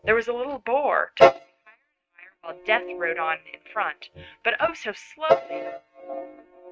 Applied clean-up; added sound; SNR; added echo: neural mask model RNNoise.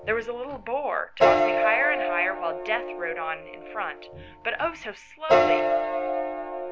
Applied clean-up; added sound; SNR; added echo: none; Piano; -4 dB; none.